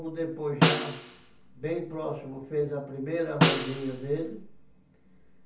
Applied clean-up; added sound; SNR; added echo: none; Snare drum; -4 dB; reverberation time 0.4 s.